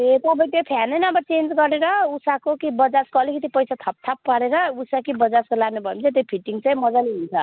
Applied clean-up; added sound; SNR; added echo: none; none; none; none.